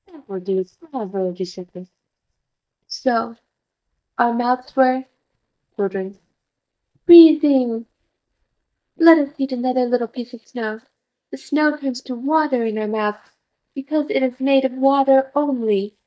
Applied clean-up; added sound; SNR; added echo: neural mask model DeepFilterNet 3.